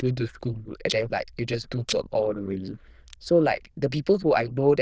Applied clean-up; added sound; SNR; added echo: neural diffusion model UNIVERSE++.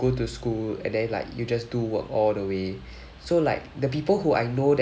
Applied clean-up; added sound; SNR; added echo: none; none; none; none.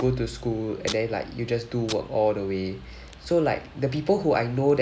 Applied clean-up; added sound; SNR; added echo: none; Packing tape, duct tape; 19 dB; none.